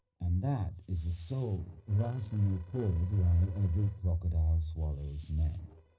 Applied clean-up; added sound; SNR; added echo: neural separator model SepFormer DNS4.